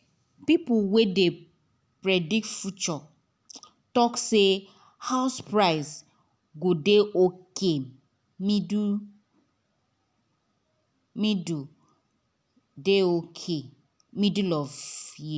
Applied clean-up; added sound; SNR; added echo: none; none; none; none.